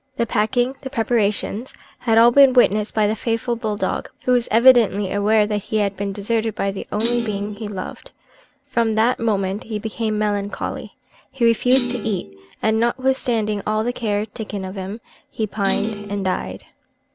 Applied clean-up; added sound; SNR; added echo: none; Thump, thud; 3 dB; none.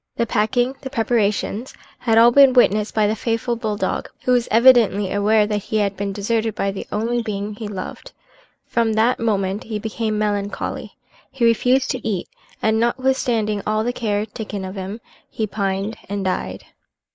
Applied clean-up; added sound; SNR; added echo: neural mask model Resemble Enhance denoiser.